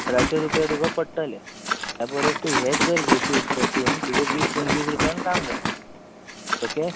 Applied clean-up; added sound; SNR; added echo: none; Liquid; -2 dB; none.